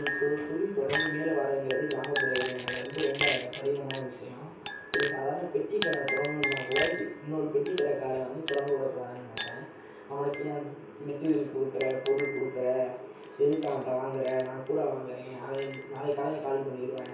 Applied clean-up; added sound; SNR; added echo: none; Chink, clink; 7 dB; reverberation time 0.6 s.